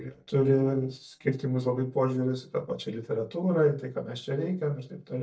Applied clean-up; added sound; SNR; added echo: neural mask model DeepFilterNet 3.